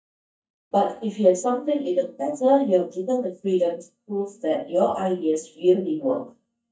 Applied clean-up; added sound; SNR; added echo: neural mask model DeepFilterNet 3.